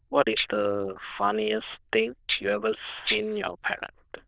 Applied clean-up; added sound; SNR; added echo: neural diffusion model UNIVERSE++.